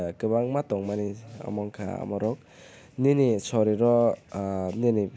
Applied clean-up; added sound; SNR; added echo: none; none; none; none.